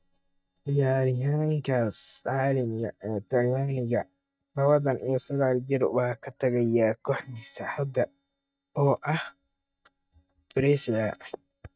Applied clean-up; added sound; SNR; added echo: neural mask model DeepFilterNet 3.